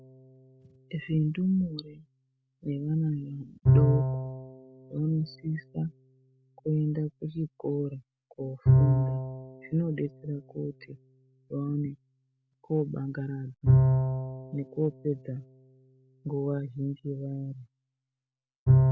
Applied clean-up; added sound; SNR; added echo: none; Bowed string instrument; -3 dB; none.